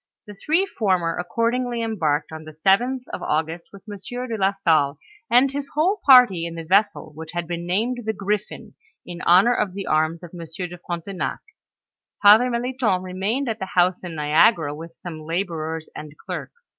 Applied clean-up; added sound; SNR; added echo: none; none; none; none.